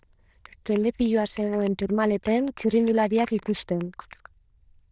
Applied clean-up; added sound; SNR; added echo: neural diffusion model UNIVERSE++.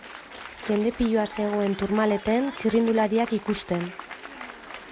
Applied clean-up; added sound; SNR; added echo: none; Applause; 14 dB; none.